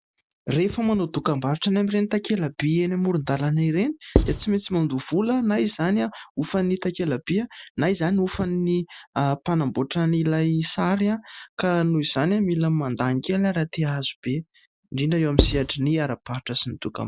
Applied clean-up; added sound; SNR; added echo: none; Writing; -1 dB; none.